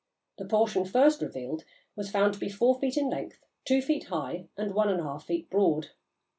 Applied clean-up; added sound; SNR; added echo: none; none; none; none.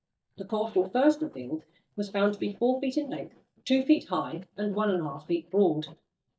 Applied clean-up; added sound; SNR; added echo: neural mask model DeepFilterNet 3.